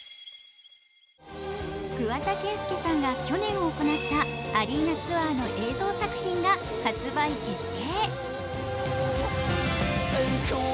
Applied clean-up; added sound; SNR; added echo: none; none; none; none.